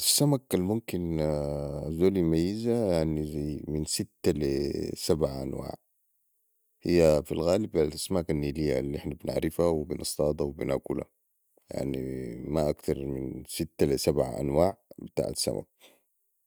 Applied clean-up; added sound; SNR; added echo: none; none; none; none.